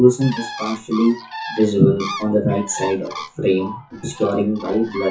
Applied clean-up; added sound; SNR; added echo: classical method WPE with log-MMSE.